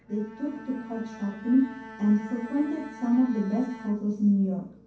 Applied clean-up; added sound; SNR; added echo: none; Bowed string instrument; 17 dB; reverberation time 0.6 s.